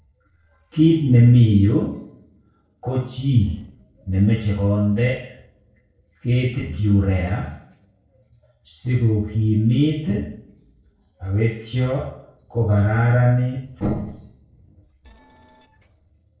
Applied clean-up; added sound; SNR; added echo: neural separator model SepFormer DNS4.